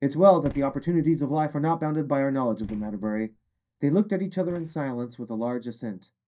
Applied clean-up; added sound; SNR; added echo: neural mask model DeepFilterNet 3.